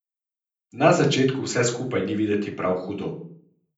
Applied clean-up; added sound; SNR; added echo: none; none; none; reverberation time 0.6 s.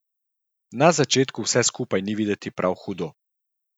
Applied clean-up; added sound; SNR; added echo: none; none; none; none.